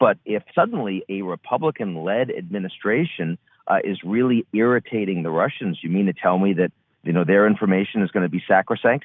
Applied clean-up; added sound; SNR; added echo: none; none; none; none.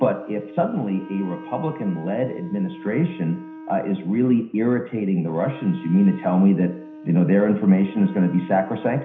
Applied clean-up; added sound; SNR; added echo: none; Wind instrument, woodwind instrument; 17 dB; reverberation time 0.5 s.